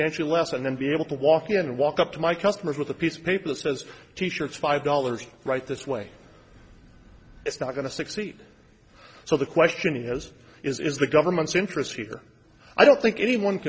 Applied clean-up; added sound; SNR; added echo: none; none; none; none.